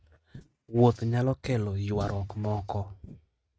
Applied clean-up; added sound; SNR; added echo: neural mask model RNNoise.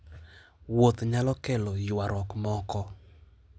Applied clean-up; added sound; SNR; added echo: none; none; none; none.